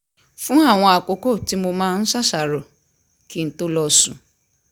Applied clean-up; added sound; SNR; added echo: none; none; none; none.